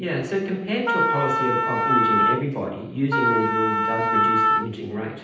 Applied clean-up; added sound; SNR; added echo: none; Wind instrument, woodwind instrument; -4 dB; reverberation time 0.9 s.